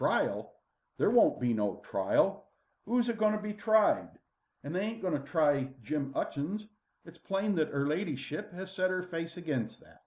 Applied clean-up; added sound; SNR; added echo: none; none; none; none.